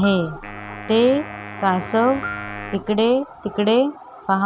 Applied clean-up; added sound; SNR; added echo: none; Marimba, xylophone + Wind instrument, woodwind instrument; 14 dB; none.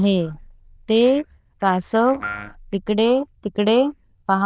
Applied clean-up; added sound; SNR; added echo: neural diffusion model UNIVERSE++.